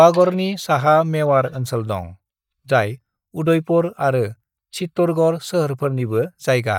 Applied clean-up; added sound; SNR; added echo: neural mask model DeepFilterNet 3.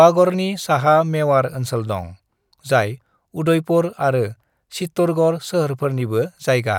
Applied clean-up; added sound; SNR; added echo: none; none; none; none.